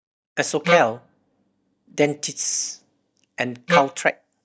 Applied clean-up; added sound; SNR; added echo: neural mask model DeepFilterNet 3.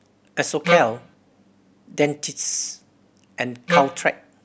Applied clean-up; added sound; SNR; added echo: none; Wind instrument, woodwind instrument; -2 dB; none.